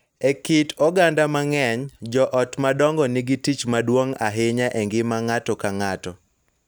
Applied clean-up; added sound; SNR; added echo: none; none; none; none.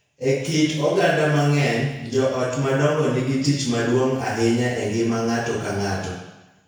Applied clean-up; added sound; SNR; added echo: none; none; none; reverberation time 1.0 s.